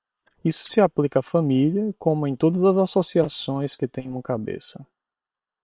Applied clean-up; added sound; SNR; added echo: neural separator model SepFormer WHAM!.